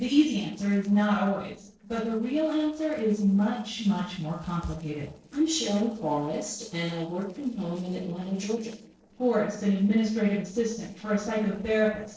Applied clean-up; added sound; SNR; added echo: neural separator model SepFormer DNS4.